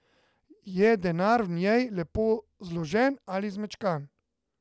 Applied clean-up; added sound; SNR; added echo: none; none; none; none.